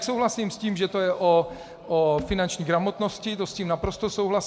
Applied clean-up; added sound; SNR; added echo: none; none; none; none.